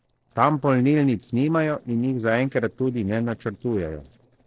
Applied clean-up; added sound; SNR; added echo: neural separator model SepFormer DNS4.